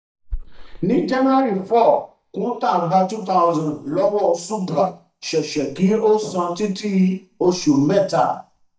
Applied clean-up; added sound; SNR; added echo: neural mask model DeepFilterNet 3.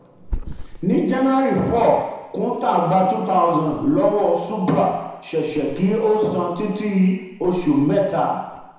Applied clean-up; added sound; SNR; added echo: none; Thump, thud; 18 dB; reverberation time 0.9 s.